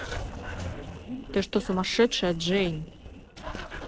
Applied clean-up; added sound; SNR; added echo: neural separator model SepFormer DNS4.